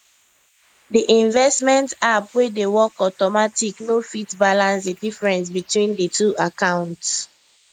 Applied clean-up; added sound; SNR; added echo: neural mask model Resemble Enhance denoiser.